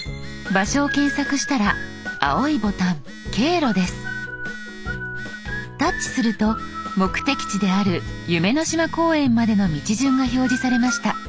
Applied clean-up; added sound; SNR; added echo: none; Telephone; 15 dB; none.